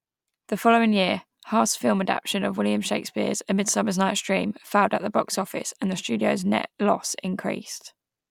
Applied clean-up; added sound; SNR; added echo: none; none; none; none.